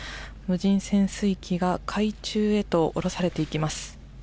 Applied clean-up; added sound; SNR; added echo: none; none; none; none.